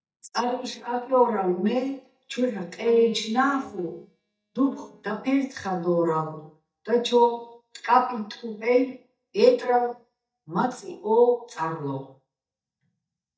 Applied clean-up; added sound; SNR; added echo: neural mask model DeepFilterNet 3.